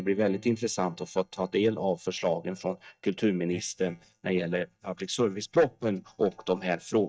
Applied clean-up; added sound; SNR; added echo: neural mask model DeepFilterNet 3.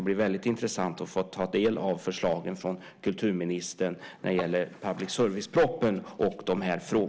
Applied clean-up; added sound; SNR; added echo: none; none; none; none.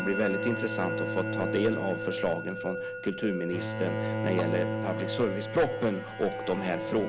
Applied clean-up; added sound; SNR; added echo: none; Bowed string instrument + Musical instrument; 2 dB; none.